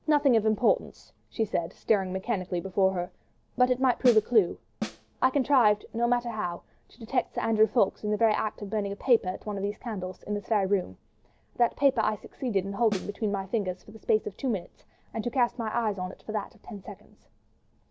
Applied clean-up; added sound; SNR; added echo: none; Snare drum; 8 dB; none.